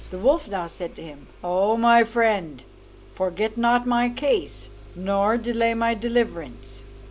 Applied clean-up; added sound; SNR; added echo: none; Engine starting; 19 dB; none.